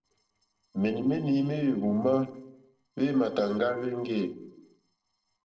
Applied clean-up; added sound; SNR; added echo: neural separator model SepFormer DNS4.